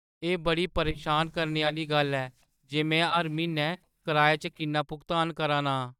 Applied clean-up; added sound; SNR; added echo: neural mask model DeepFilterNet 3.